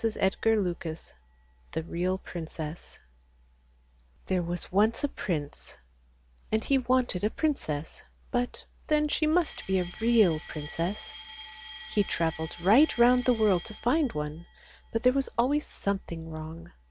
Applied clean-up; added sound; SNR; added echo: none; Alarm; 9 dB; none.